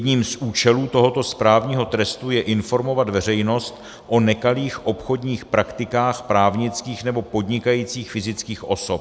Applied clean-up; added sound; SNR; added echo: none; none; none; none.